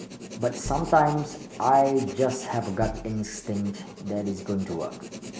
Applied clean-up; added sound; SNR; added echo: none; Bass drum + Writing; 12 dB; none.